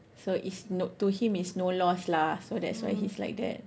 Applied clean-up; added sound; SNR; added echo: none; none; none; none.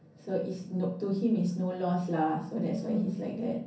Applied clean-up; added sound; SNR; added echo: none; none; none; reverberation time 0.6 s.